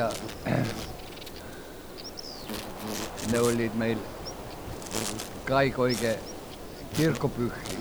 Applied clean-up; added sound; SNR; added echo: none; Insect; 6 dB; none.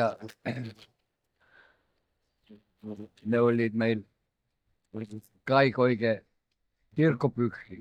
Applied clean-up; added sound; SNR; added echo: neural mask model DeepFilterNet 3.